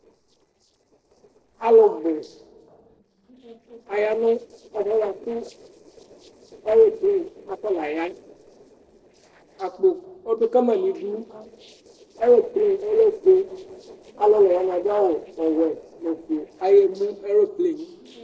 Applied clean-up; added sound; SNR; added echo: neural separator model SepFormer DNS4.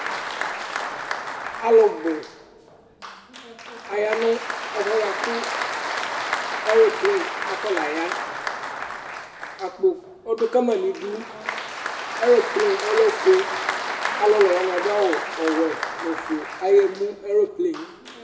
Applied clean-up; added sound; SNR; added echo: none; Applause; 6 dB; reverberation time 1.1 s.